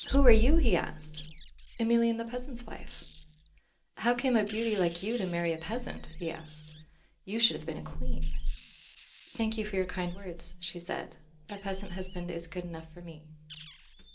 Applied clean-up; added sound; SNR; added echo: none; Wild animals; 18 dB; reverberation time 0.2 s.